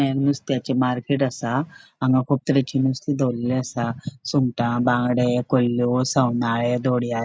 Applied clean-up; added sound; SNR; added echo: none; none; none; none.